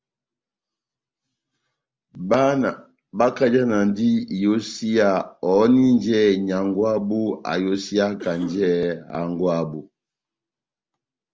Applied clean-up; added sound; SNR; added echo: none; Cough; 19 dB; none.